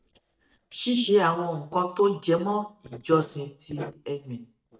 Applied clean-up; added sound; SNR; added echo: neural mask model DeepFilterNet 3.